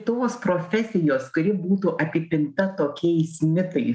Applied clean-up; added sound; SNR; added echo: none; none; none; none.